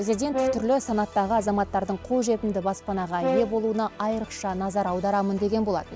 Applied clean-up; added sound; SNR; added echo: none; Brass instrument; 6 dB; none.